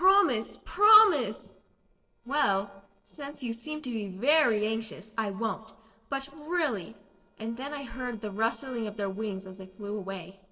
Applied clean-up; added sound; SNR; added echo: neural separator model SepFormer DNS4.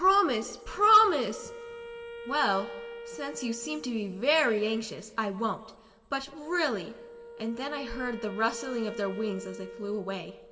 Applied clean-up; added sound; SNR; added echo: none; Wind instrument, woodwind instrument; 15 dB; reverberation time 1.4 s.